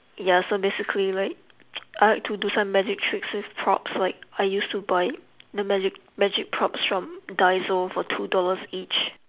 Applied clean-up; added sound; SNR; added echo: none; none; none; none.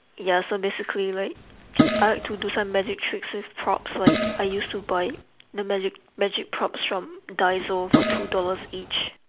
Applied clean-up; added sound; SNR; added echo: none; Fart; 0 dB; none.